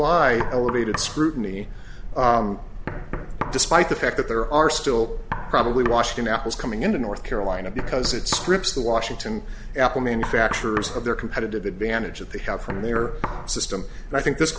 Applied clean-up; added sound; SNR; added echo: none; Knock; 13 dB; none.